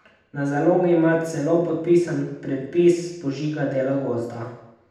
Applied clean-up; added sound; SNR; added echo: none; none; none; reverberation time 0.8 s.